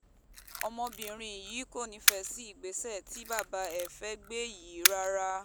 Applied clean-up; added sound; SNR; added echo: none; Camera; -3 dB; none.